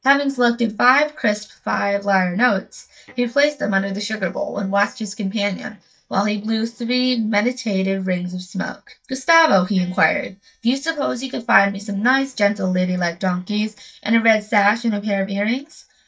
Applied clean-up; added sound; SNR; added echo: neural mask model DeepFilterNet 3.